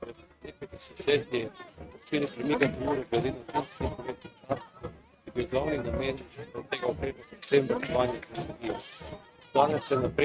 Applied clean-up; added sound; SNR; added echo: neural mask model RNNoise.